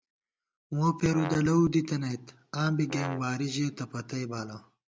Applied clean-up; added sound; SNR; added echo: none; Brass instrument; 11 dB; none.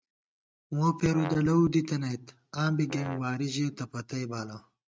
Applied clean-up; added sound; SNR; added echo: neural mask model RNNoise.